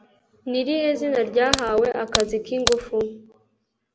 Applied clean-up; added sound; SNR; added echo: none; Crack; 4 dB; none.